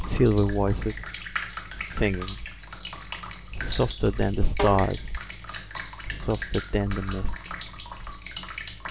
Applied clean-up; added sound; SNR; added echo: none; Drip + Snare drum; 8 dB; none.